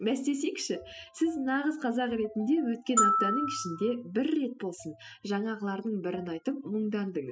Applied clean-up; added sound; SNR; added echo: classical method spectral subtraction.